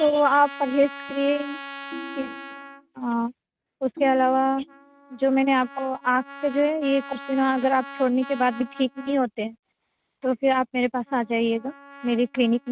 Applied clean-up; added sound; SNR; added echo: neural mask model RNNoise.